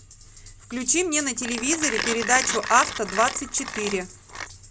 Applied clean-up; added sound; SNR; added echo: none; Mechanisms; 8 dB; none.